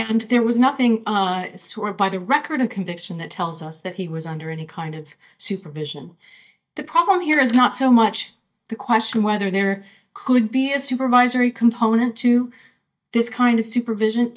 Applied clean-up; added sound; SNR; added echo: neural mask model DeepFilterNet 3.